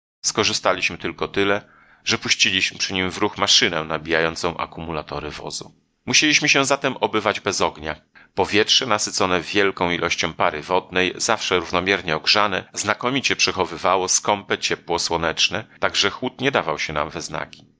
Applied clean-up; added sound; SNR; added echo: neural mask model DeepFilterNet 3.